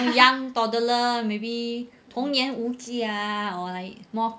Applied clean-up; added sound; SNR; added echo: none; none; none; none.